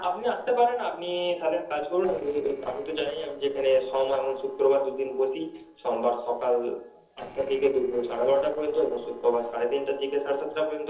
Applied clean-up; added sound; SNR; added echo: neural separator model SepFormer DNS4.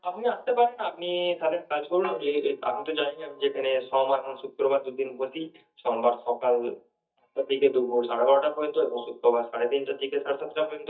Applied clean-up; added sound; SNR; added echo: neural mask model DeepFilterNet 3.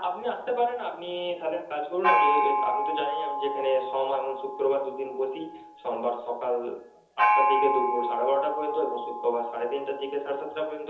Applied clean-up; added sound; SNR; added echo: none; Gong; 0 dB; reverberation time 0.7 s.